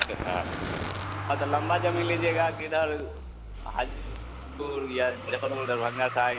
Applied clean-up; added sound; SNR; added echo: none; Fire + Motor vehicle (road); 5 dB; none.